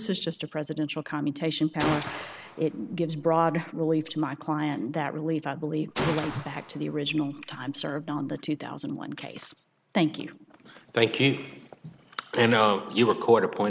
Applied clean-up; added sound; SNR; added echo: none; Gunshot, gunfire; 9 dB; none.